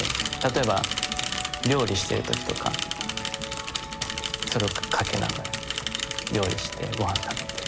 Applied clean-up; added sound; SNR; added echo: none; Mechanisms / Bicycle; 2 dB; none.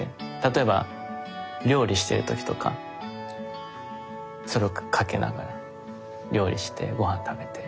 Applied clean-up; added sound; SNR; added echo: none; none; none; none.